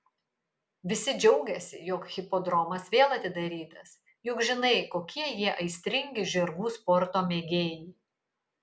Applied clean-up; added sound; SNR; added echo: none; none; none; none.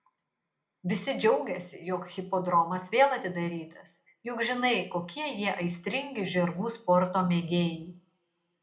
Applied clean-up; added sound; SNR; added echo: none; none; none; reverberation time 0.3 s.